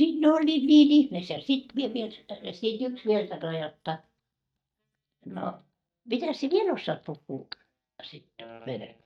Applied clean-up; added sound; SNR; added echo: neural mask model DeepFilterNet 3.